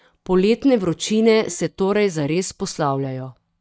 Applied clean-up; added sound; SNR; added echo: neural mask model DeepFilterNet 3.